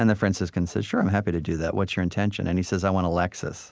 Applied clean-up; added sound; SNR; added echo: none; none; none; none.